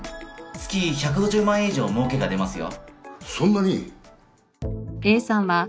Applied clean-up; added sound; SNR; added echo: none; none; none; none.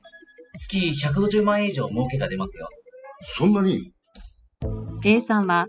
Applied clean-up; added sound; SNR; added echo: classical method spectral subtraction.